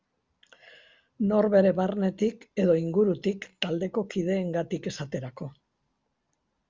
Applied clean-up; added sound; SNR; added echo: none; none; none; none.